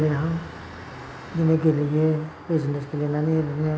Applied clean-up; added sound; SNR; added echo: none; none; none; none.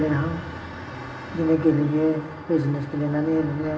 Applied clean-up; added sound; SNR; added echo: none; none; none; reverberation time 1.4 s.